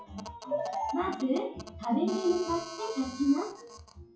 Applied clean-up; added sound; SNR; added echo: classical method WPE with log-MMSE.